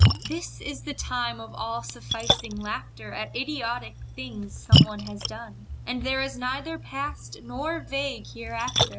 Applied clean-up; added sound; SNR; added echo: none; Splash, splatter; -5 dB; none.